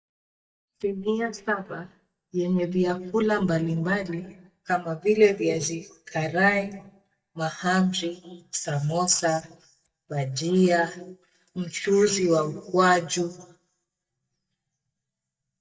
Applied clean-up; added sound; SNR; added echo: neural mask model DeepFilterNet 3.